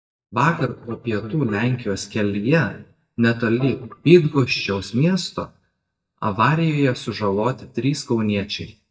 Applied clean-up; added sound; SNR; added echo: neural mask model DeepFilterNet 3.